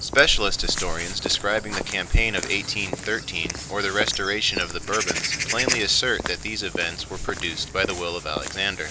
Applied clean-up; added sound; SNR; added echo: none; Walk, footsteps / Bird vocalization, bird call, bird song; 7 dB; none.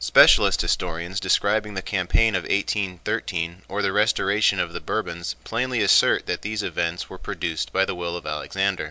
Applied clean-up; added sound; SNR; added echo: none; none; none; none.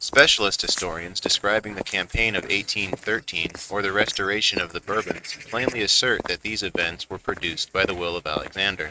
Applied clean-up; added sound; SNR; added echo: neural mask model RNNoise.